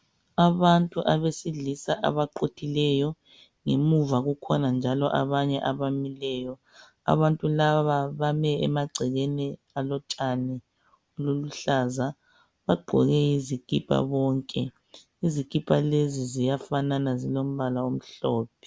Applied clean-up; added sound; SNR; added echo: none; none; none; none.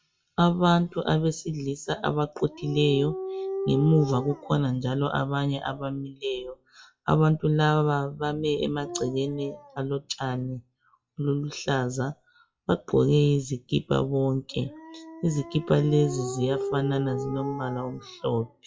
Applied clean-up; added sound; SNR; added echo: classical method WPE with log-MMSE.